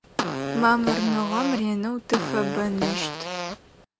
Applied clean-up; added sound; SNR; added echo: none; Fart; 4 dB; none.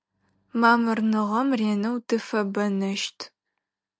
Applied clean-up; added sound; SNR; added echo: none; none; none; none.